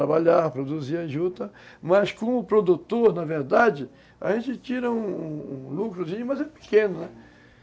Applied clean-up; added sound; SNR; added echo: none; none; none; none.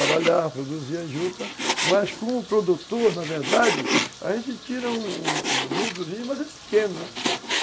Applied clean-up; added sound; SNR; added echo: none; Frying (food); 3 dB; none.